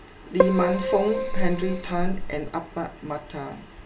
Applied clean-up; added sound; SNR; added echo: none; Keyboard (musical); -3 dB; reverberation time 0.2 s.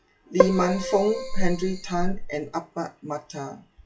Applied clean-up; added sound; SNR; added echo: classical method WPE with log-MMSE.